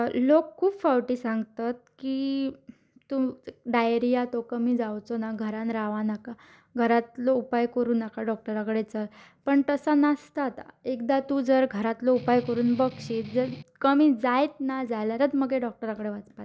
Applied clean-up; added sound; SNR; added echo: none; Strum; 15 dB; none.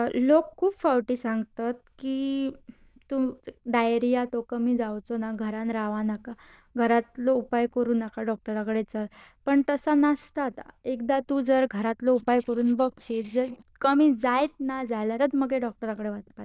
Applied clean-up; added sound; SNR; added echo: neural diffusion model UNIVERSE++.